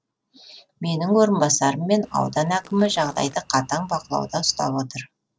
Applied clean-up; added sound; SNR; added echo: neural separator model SepFormer DNS4.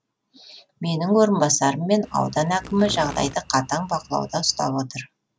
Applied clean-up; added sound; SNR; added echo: none; Insect; 17 dB; none.